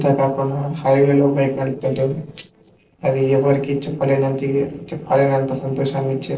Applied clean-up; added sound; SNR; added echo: neural separator model SepFormer DNS4.